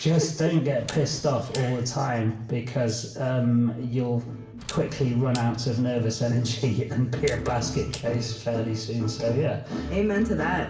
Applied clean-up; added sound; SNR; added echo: none; Clock; 19 dB; reverberation time 0.8 s.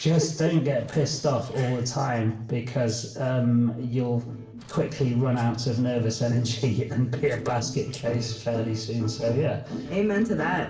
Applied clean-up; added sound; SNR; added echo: neural separator model SepFormer DNS4.